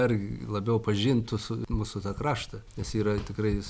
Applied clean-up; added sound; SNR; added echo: none; none; none; none.